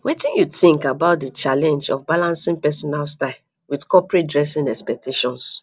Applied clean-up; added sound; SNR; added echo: none; none; none; none.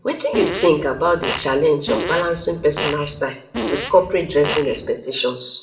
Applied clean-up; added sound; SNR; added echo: none; Fart; 8 dB; reverberation time 0.8 s.